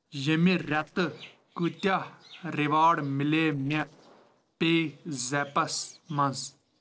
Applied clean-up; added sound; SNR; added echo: neural separator model SepFormer DNS4.